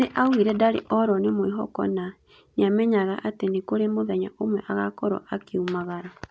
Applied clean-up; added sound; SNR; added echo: none; none; none; none.